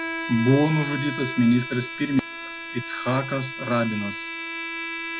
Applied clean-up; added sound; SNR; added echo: none; Bowed string instrument; 8 dB; none.